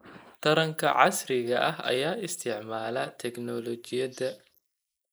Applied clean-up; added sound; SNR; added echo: neural mask model Resemble Enhance denoiser.